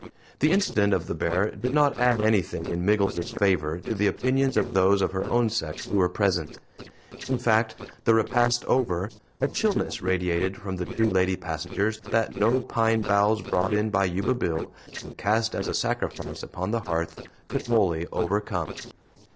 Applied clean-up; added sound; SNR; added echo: neural separator model SepFormer DNS4.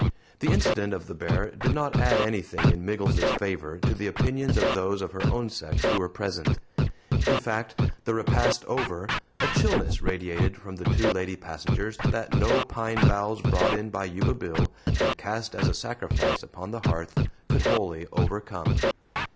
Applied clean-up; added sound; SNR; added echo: none; Scratching (performance technique); -4 dB; none.